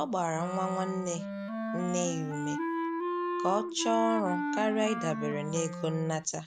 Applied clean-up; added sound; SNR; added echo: none; Wind instrument, woodwind instrument; 3 dB; none.